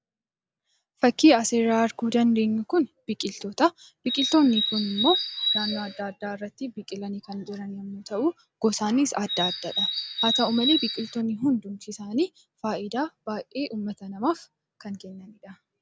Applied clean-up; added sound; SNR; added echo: none; Bird; 2 dB; none.